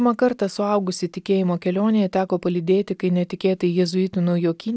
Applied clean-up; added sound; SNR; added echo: none; none; none; none.